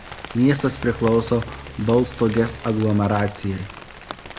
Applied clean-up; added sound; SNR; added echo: none; Rain + Bowed string instrument; 15 dB; none.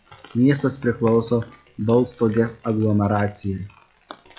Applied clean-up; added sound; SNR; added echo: classical method log-MMSE.